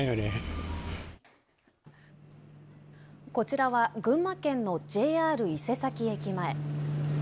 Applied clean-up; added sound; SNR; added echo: none; none; none; none.